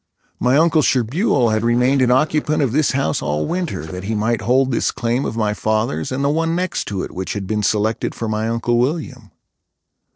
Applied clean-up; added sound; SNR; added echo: neural separator model SepFormer DNS4.